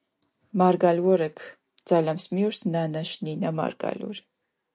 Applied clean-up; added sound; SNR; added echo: none; none; none; none.